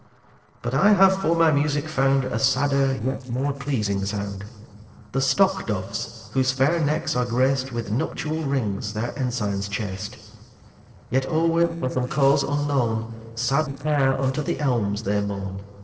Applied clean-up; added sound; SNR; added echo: neural separator model SepFormer DNS4.